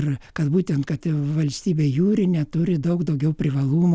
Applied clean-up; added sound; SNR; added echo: none; none; none; none.